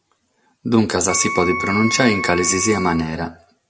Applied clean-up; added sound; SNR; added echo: none; Wind instrument, woodwind instrument; 6 dB; none.